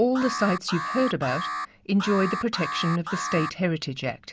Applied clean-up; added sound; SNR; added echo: none; Alarm; 6 dB; none.